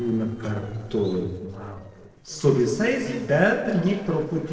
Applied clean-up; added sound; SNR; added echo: neural separator model SepFormer DNS4.